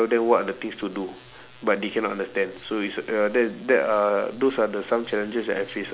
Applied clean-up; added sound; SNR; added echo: none; none; none; none.